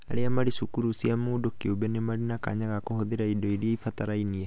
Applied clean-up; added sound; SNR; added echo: none; none; none; none.